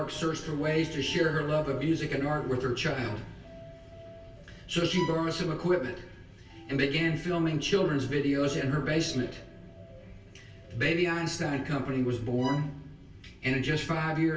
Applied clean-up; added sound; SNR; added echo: none; Bowed string instrument; 13 dB; reverberation time 0.2 s.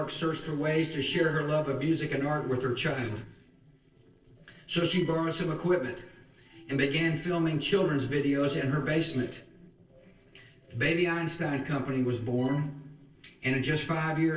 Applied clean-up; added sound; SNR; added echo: neural separator model SepFormer DNS4.